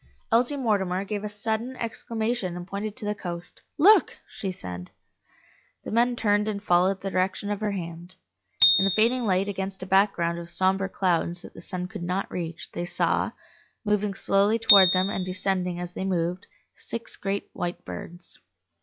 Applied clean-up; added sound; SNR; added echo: classical method log-MMSE.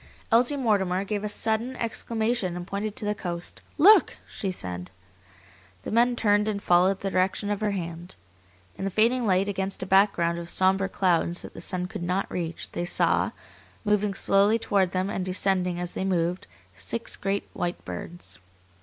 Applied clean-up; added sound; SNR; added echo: none; none; none; none.